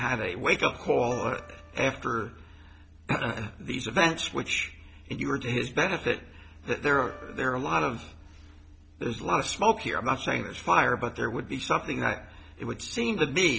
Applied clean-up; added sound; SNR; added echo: none; Piano; 19 dB; none.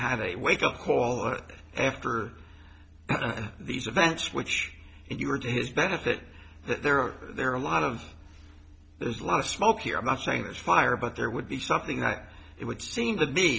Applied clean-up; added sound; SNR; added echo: none; none; none; none.